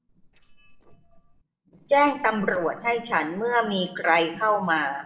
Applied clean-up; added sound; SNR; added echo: neural separator model SepFormer DNS4.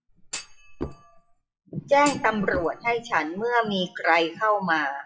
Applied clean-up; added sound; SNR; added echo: classical method WPE with log-MMSE.